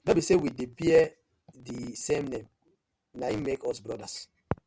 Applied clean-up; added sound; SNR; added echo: none; none; none; none.